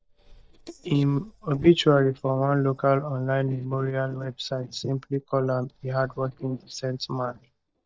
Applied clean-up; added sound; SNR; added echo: neural mask model DeepFilterNet 3.